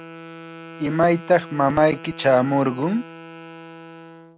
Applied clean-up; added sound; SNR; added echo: none; Wind instrument, woodwind instrument; 17 dB; none.